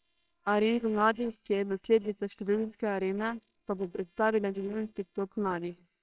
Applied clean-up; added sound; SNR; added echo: neural separator model SepFormer WHAMR!.